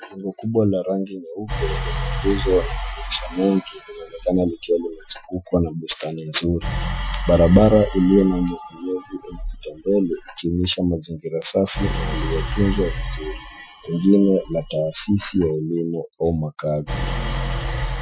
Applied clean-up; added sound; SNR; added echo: classical method Wiener filter.